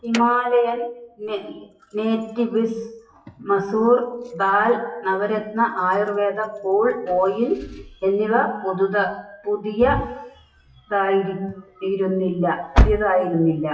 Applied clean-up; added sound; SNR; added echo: classical method WPE with log-MMSE.